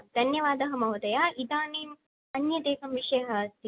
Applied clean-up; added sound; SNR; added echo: none; none; none; none.